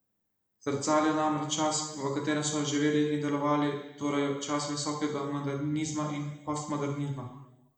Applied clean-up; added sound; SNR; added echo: none; none; none; reverberation time 1.0 s.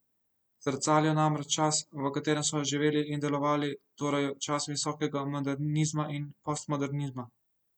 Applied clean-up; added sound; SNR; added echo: none; none; none; none.